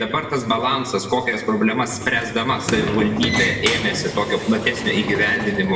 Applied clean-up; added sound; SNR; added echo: none; Sliding door; 7 dB; reverberation time 1.6 s.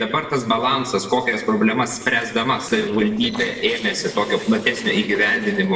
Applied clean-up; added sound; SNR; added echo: neural separator model SepFormer DNS4.